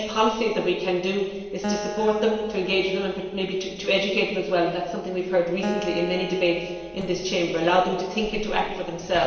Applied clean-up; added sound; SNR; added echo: none; Acoustic guitar; 12 dB; reverberation time 1.3 s.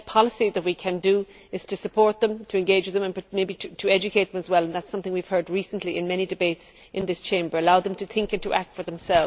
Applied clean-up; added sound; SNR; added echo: none; none; none; none.